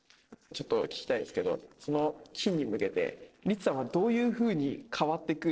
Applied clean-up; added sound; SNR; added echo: neural separator model SepFormer DNS4.